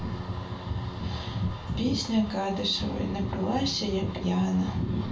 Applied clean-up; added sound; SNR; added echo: none; Bowed string instrument; 15 dB; reverberation time 0.3 s.